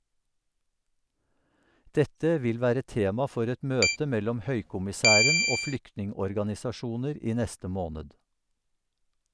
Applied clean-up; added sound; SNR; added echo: none; Keyboard (musical); -4 dB; none.